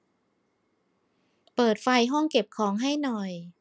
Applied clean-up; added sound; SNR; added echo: none; none; none; none.